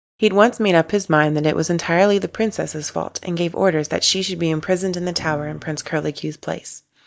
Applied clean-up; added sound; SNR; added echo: neural mask model DeepFilterNet 3.